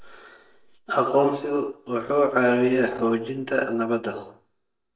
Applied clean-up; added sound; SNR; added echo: neural mask model DeepFilterNet 3.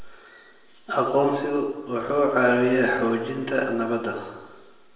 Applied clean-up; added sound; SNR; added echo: none; Burping, eructation; 18 dB; reverberation time 1.0 s.